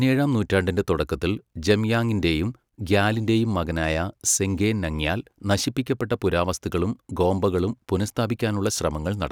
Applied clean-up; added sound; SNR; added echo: none; none; none; none.